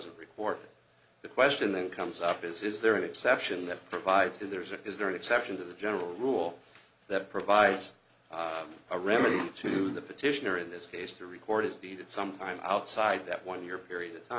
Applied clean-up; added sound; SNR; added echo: none; none; none; none.